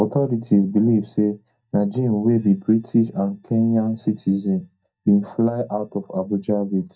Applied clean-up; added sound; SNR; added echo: neural mask model DeepFilterNet 3.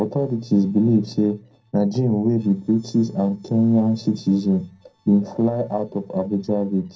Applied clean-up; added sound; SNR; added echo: neural separator model SepFormer DNS4.